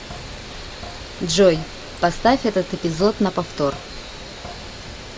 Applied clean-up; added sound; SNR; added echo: none; Drip / Sink (filling or washing); 15 dB; none.